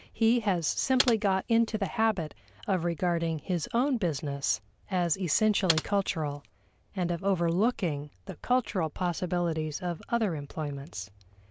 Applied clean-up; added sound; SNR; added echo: none; Computer keyboard; 7 dB; none.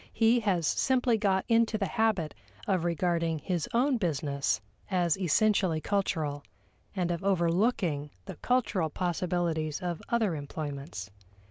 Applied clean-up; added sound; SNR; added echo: none; none; none; none.